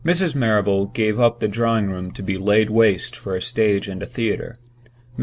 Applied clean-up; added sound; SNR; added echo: none; none; none; none.